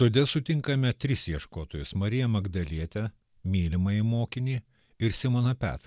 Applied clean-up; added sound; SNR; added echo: none; none; none; none.